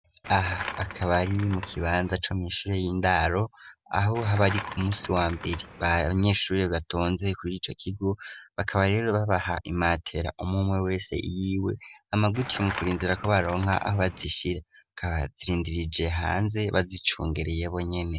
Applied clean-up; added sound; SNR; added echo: none; Skateboard; 12 dB; none.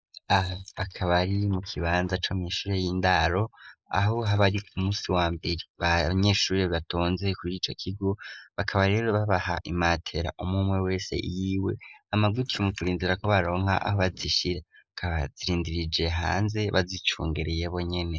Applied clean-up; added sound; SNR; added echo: neural mask model Resemble Enhance denoiser.